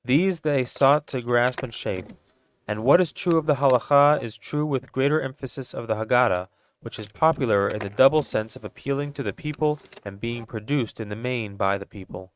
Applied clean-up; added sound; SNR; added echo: neural mask model RNNoise.